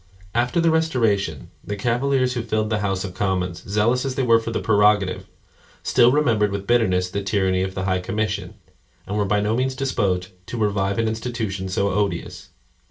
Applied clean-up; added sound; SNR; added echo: none; none; none; reverberation time 0.2 s.